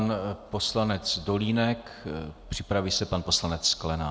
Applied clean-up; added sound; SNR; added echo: none; none; none; none.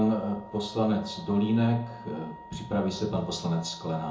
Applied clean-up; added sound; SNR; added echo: none; Wind instrument, woodwind instrument; 18 dB; reverberation time 0.6 s.